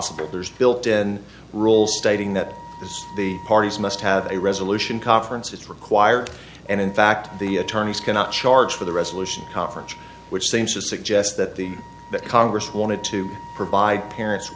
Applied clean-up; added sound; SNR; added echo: none; Wind instrument, woodwind instrument; 19 dB; none.